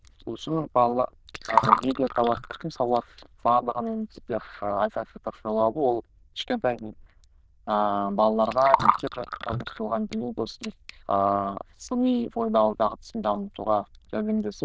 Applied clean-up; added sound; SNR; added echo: neural diffusion model UNIVERSE++.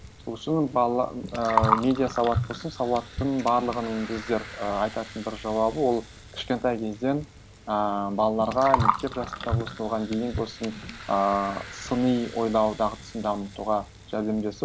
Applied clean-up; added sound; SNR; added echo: none; Gurgling; 7 dB; none.